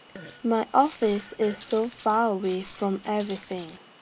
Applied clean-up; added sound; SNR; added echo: none; Walk, footsteps + Fart; 18 dB; none.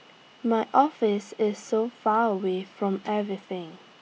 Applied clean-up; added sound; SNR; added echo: none; none; none; none.